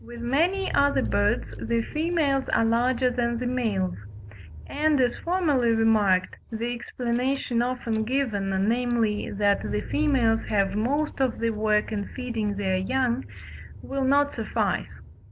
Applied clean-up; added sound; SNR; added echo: none; Engine / Car; 12 dB; none.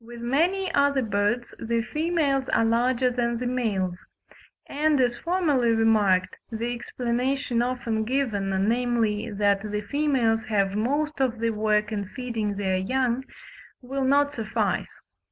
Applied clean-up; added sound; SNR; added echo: none; none; none; none.